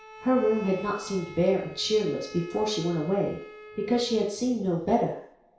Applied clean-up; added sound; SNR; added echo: none; Bowed string instrument; 19 dB; reverberation time 0.6 s.